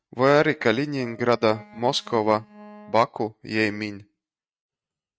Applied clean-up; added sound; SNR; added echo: neural mask model RNNoise.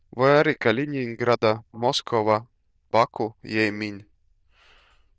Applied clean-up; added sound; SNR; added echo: neural diffusion model UNIVERSE++.